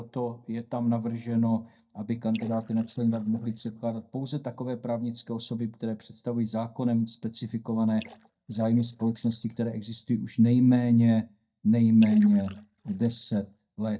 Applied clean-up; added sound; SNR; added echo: neural mask model DeepFilterNet 3.